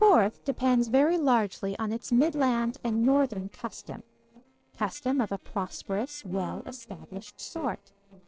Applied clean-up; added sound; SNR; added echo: neural separator model SepFormer DNS4.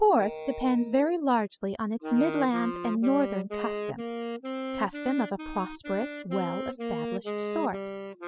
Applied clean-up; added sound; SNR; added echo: classical method spectral subtraction.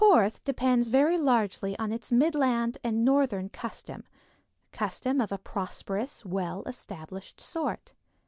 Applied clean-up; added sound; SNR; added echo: none; none; none; none.